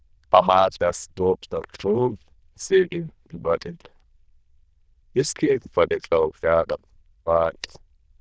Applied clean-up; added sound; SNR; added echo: neural diffusion model UNIVERSE++.